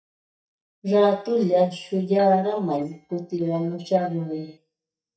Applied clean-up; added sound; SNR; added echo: neural mask model DeepFilterNet 3.